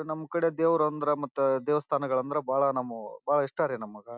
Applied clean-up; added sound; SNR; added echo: none; none; none; none.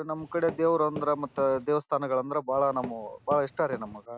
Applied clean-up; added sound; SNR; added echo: none; Walk, footsteps; 15 dB; none.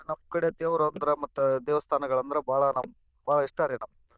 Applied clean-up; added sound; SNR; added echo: neural diffusion model UNIVERSE++.